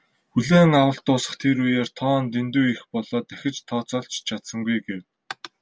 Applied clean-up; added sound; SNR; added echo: none; none; none; none.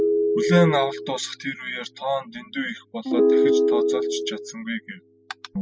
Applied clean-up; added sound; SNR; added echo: classical method spectral subtraction.